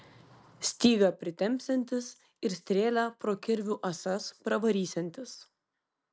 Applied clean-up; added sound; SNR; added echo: none; none; none; none.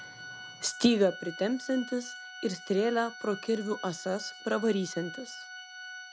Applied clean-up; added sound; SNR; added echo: none; Organ; 14 dB; none.